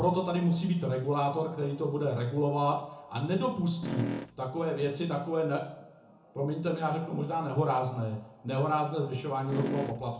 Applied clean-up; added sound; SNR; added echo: none; Fart; 3 dB; reverberation time 0.7 s.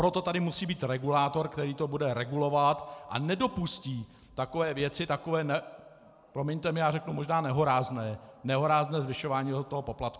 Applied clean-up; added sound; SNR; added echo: none; none; none; none.